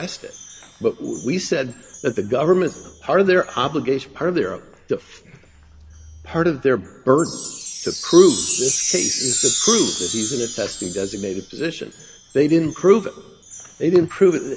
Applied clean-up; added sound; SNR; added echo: none; Chime; 8 dB; none.